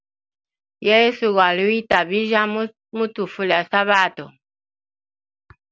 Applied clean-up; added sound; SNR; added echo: none; none; none; none.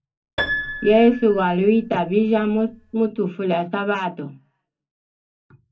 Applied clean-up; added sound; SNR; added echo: none; Piano; 10 dB; reverberation time 0.3 s.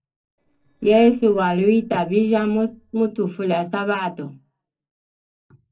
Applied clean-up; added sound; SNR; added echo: neural separator model SepFormer DNS4.